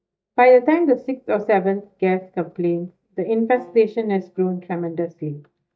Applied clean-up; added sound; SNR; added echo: neural mask model DeepFilterNet 3.